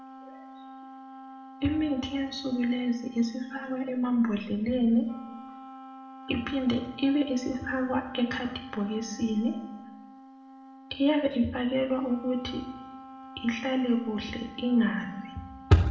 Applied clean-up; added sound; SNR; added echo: none; Wind instrument, woodwind instrument; 17 dB; reverberation time 0.8 s.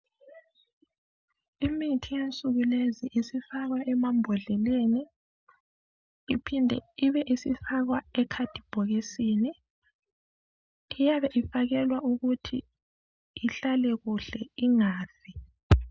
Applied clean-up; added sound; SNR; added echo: none; none; none; none.